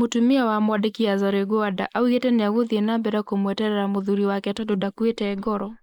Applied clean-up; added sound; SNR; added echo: neural mask model Resemble Enhance denoiser.